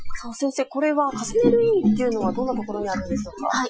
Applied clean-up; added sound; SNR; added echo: classical method Wiener filter.